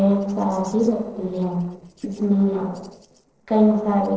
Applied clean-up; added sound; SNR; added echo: neural separator model SepFormer DNS4.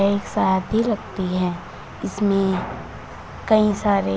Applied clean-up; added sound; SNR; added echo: none; none; none; none.